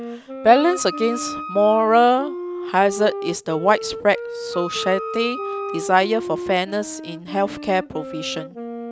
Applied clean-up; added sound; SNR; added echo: none; Wind instrument, woodwind instrument + Wind instrument, woodwind instrument; 10 dB; none.